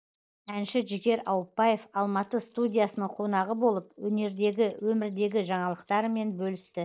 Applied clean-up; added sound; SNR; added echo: neural mask model DeepFilterNet 3.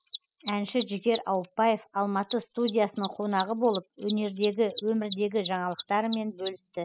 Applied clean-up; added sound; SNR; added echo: classical method spectral subtraction.